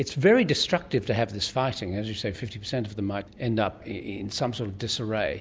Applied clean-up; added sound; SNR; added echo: none; none; none; none.